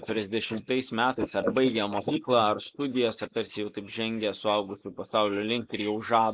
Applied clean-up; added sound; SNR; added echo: neural mask model Resemble Enhance denoiser.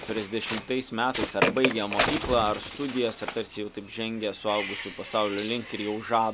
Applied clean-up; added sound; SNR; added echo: none; Bird; 4 dB; none.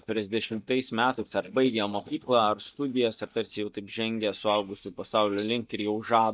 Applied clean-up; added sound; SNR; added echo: neural mask model DeepFilterNet 3.